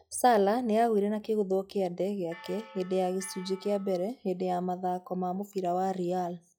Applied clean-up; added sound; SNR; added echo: classical method log-MMSE.